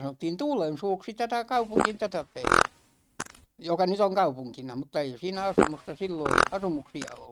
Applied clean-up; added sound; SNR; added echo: neural mask model RNNoise.